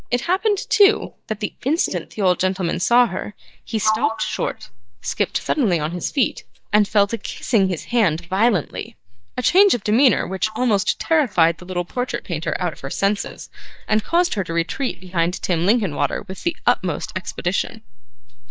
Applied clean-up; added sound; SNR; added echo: neural mask model DeepFilterNet 3.